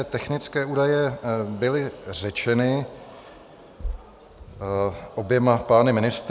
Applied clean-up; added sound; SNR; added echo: none; none; none; none.